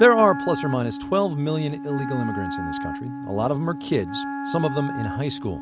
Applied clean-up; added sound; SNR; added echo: none; Wind instrument, woodwind instrument; 7 dB; none.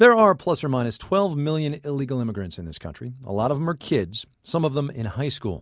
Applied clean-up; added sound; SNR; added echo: none; none; none; none.